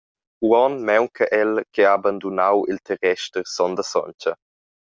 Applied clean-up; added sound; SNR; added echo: none; none; none; none.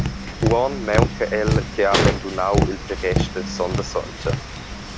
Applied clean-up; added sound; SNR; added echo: none; Tap; -1 dB; none.